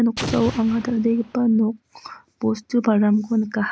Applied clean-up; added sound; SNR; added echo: none; Explosion; 11 dB; none.